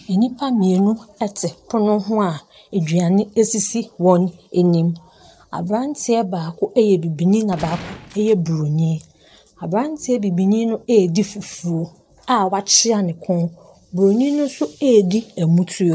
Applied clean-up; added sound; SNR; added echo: neural separator model SepFormer DNS4.